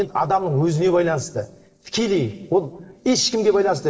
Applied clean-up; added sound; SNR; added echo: neural separator model SepFormer DNS4.